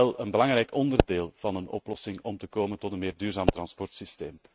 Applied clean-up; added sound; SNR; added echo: neural mask model RNNoise.